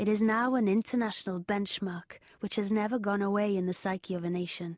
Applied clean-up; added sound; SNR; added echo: none; none; none; none.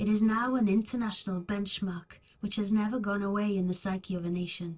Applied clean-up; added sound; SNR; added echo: neural separator model SepFormer DNS4.